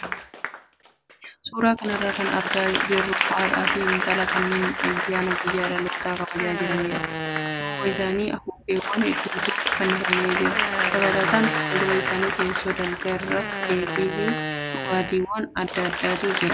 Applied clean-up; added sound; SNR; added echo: none; Fart + Applause / Crowd; 0 dB; none.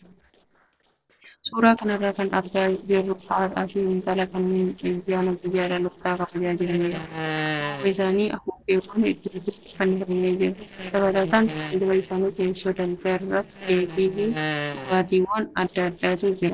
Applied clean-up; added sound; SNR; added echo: neural separator model SepFormer DNS4.